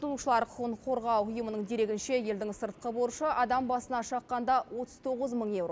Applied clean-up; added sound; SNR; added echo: none; none; none; none.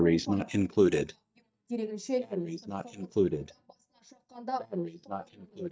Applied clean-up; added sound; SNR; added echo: neural mask model DeepFilterNet 3.